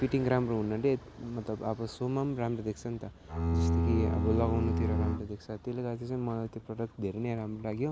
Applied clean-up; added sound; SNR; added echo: none; Bowed string instrument; -3 dB; none.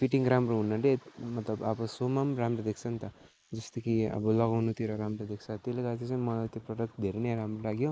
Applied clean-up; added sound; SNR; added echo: neural mask model Resemble Enhance denoiser.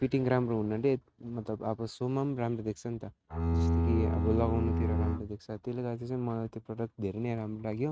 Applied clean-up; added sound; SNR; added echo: neural mask model RNNoise.